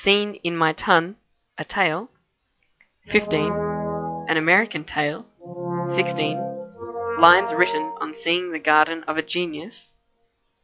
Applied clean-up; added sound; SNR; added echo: classical method log-MMSE.